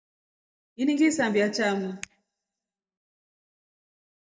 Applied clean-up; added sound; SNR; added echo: neural mask model DeepFilterNet 3.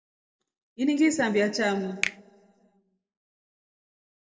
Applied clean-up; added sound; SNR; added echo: none; Finger snapping; 10 dB; reverberation time 1.1 s.